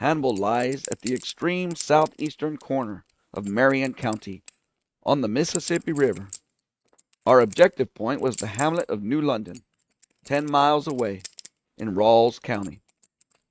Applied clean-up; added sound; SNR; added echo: neural mask model RNNoise.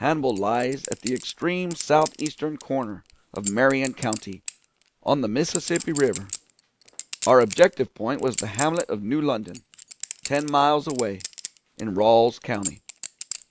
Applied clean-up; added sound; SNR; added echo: none; Chink, clink; 13 dB; none.